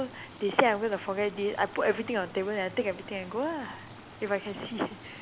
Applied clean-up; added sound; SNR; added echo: none; Stream; 16 dB; none.